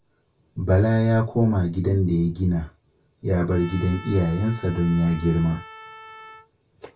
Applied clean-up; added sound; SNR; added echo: none; Trumpet; 19 dB; reverberation time 0.2 s.